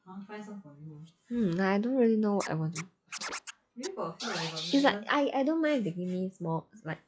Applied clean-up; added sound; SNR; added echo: classical method log-MMSE.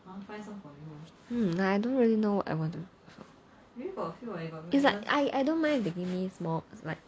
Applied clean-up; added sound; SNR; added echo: none; none; none; none.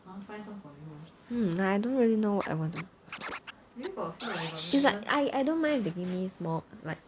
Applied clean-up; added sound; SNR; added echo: none; Scratching (performance technique); 10 dB; none.